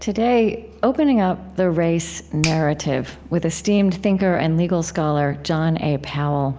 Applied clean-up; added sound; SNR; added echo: none; Finger snapping + Musical instrument; 19 dB; none.